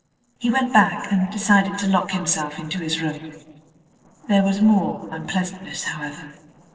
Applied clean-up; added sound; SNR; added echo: neural separator model SepFormer DNS4.